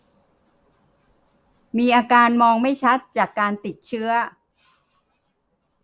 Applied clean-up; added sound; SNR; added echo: none; none; none; none.